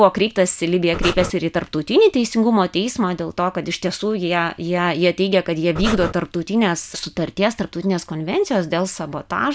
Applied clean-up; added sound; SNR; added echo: none; Breathing; 4 dB; none.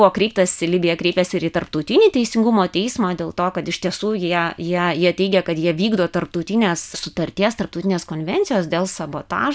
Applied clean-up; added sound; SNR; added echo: none; none; none; none.